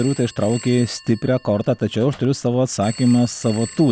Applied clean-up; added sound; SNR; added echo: none; Telephone; 19 dB; none.